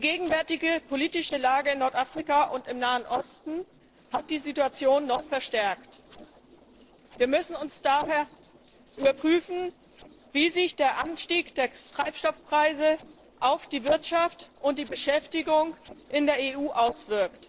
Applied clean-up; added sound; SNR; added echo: neural separator model SepFormer DNS4.